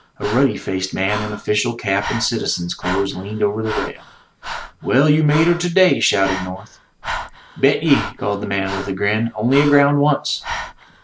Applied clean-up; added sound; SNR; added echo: none; Breathing; 12 dB; none.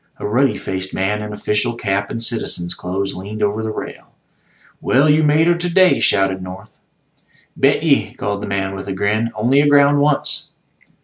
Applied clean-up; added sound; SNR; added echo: none; none; none; none.